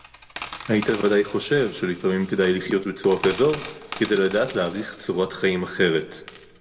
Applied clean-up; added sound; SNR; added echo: none; Coin (dropping); 6 dB; reverberation time 1.1 s.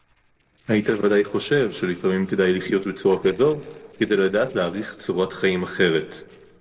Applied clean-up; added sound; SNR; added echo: neural separator model SepFormer DNS4.